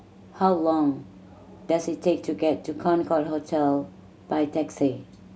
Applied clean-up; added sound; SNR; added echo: none; none; none; none.